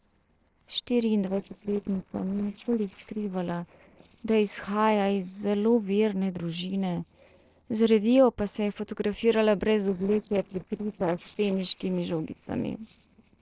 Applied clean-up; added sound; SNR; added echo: neural separator model SepFormer DNS4.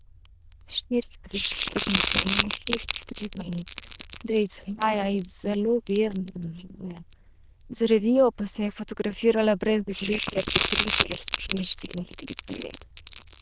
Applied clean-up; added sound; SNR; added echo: neural diffusion model UNIVERSE++.